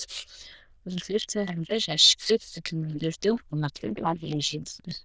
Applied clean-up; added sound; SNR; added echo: neural diffusion model UNIVERSE++.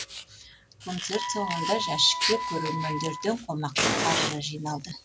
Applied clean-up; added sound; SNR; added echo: none; Fire + Wind instrument, woodwind instrument; 1 dB; none.